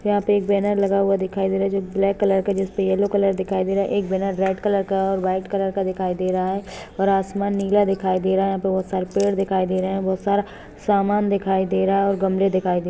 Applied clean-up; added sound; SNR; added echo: none; none; none; none.